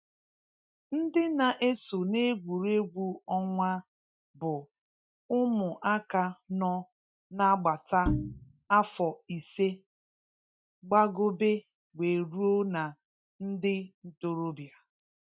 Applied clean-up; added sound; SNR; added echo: classical method Wiener filter.